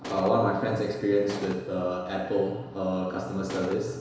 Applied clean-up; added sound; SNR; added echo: none; Gunshot, gunfire; 11 dB; reverberation time 1.0 s.